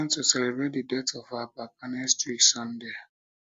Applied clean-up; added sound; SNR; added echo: none; none; none; none.